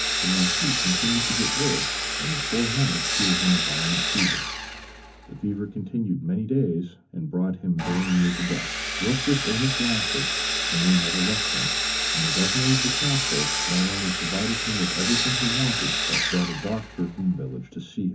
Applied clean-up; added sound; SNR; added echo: none; Sawing; 0 dB; reverberation time 0.3 s.